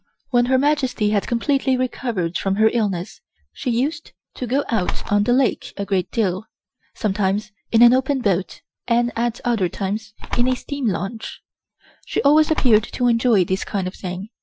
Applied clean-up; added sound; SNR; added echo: classical method Wiener filter.